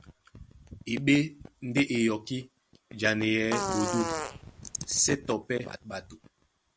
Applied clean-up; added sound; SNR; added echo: none; Fart; 4 dB; none.